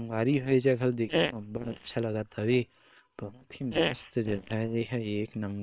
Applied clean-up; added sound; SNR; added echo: neural separator model SepFormer WHAM!.